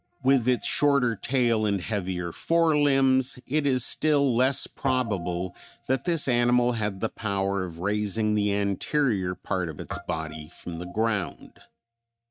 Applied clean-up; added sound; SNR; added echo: neural mask model RNNoise.